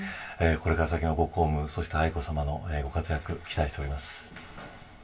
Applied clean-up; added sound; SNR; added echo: none; none; none; reverberation time 0.2 s.